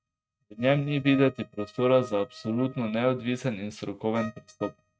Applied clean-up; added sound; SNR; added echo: neural mask model RNNoise.